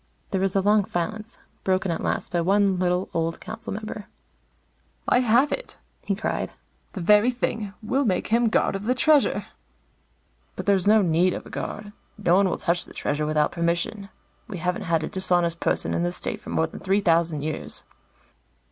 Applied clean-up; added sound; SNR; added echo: none; none; none; none.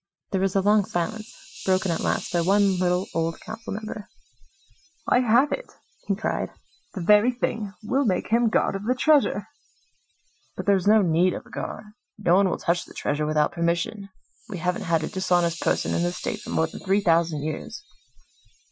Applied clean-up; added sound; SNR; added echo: classical method Wiener filter.